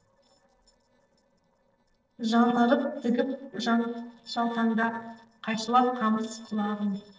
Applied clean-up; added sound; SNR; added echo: neural separator model SepFormer DNS4.